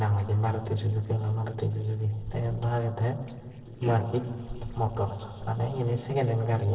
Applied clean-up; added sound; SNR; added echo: neural separator model SepFormer DNS4.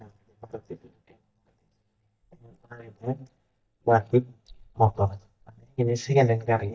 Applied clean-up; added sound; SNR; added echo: neural mask model DeepFilterNet 3.